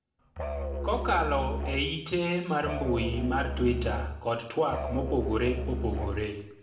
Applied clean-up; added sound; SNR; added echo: none; Musical instrument; 3 dB; reverberation time 0.7 s.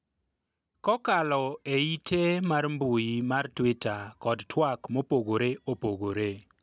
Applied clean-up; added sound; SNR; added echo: none; none; none; none.